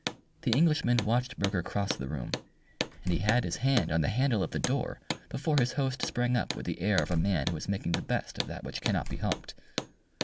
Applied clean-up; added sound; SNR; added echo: none; Hammer + Slam; 8 dB; none.